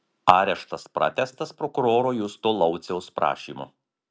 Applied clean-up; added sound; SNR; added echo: none; none; none; none.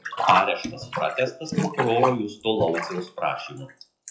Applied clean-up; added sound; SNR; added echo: classical method WPE with log-MMSE.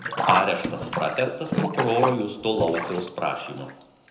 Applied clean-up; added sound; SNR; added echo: none; Sink (filling or washing); 3 dB; reverberation time 0.7 s.